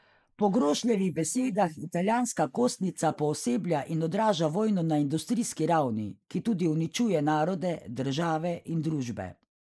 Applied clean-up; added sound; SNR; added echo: neural mask model Resemble Enhance denoiser.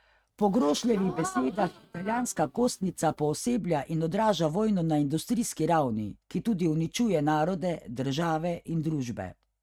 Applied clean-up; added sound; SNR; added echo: neural mask model RNNoise.